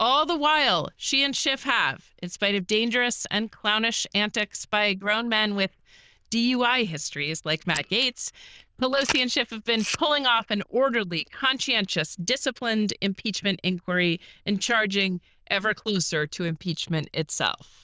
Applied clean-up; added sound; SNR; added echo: neural diffusion model UNIVERSE++.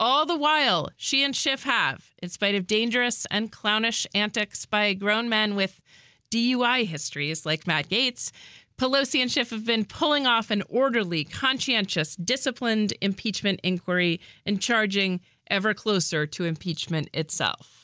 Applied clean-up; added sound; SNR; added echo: none; none; none; none.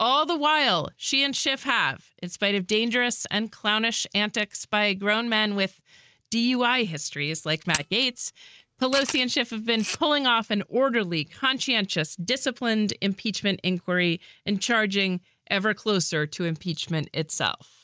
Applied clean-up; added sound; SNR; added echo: neural mask model RNNoise.